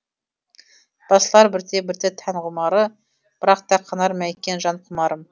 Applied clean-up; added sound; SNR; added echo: none; none; none; none.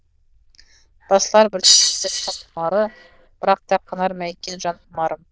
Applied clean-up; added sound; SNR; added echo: neural diffusion model UNIVERSE++.